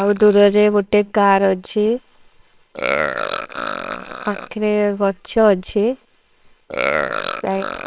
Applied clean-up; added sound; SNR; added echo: neural separator model SepFormer WHAMR!.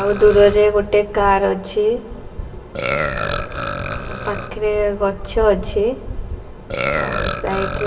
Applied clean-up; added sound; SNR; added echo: none; Burping, eructation; 9 dB; reverberation time 2.8 s.